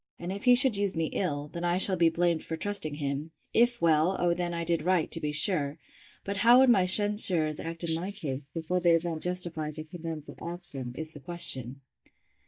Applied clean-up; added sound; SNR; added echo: neural mask model DeepFilterNet 3.